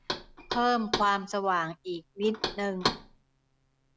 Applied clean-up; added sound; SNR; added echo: none; Knock; 6 dB; none.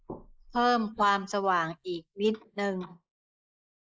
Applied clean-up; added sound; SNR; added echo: neural mask model Resemble Enhance denoiser.